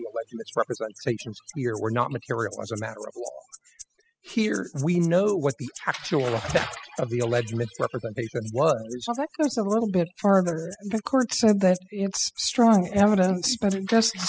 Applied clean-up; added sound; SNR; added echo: classical method spectral subtraction.